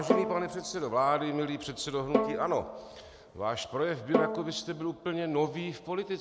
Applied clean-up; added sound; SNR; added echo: none; Bowed string instrument; 3 dB; none.